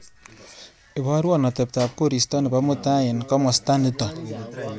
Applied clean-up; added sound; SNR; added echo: none; none; none; none.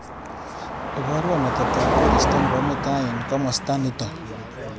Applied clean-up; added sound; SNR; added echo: none; Car passing by; -2 dB; none.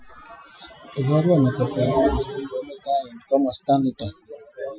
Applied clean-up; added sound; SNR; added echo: classical method Wiener filter.